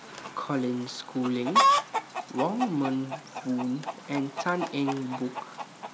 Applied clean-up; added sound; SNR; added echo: none; Chicken, rooster; 0 dB; none.